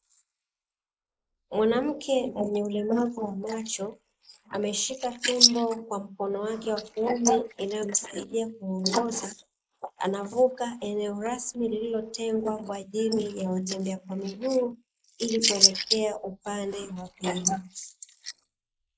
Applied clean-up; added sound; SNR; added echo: neural mask model Resemble Enhance denoiser.